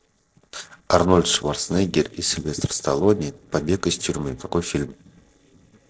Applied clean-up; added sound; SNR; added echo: neural separator model SepFormer DNS4.